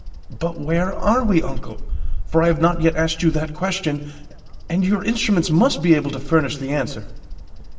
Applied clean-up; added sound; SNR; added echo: none; Bird vocalization, bird call, bird song; 6 dB; reverberation time 0.8 s.